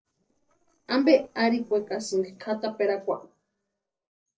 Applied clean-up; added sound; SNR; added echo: neural separator model SepFormer DNS4.